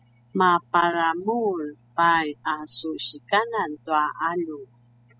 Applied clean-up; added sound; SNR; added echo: classical method spectral subtraction.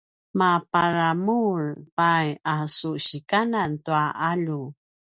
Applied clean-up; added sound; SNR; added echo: none; none; none; none.